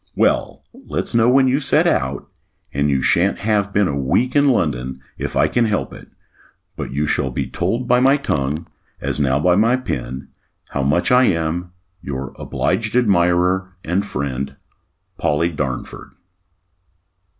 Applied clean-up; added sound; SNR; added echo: none; none; none; none.